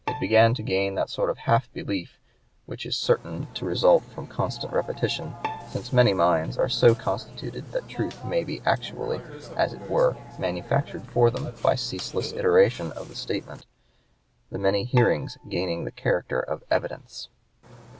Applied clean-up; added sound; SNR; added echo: none; Burping, eructation + Bowed string instrument; 16 dB; none.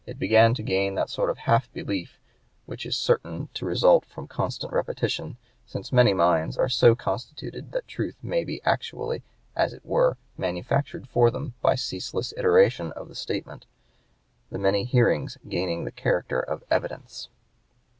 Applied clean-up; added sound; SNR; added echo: none; none; none; none.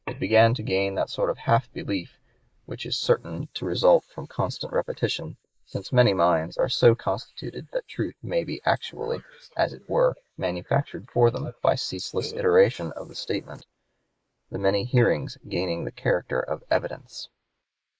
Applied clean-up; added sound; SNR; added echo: neural mask model Resemble Enhance denoiser.